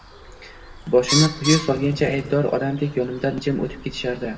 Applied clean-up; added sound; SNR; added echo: none; Bird; 9 dB; reverberation time 1.5 s.